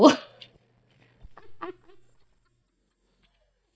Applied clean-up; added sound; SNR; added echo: neural mask model DeepFilterNet 3.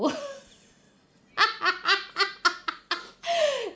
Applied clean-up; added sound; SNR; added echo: none; none; none; none.